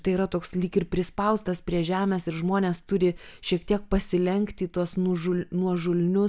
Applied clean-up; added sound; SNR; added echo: none; none; none; none.